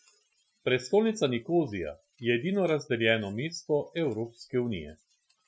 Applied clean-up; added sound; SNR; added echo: classical method Wiener filter.